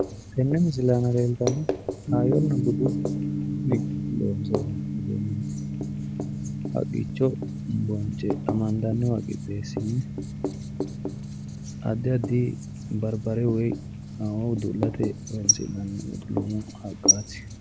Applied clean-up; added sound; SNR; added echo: none; Gong + Writing; 2 dB; none.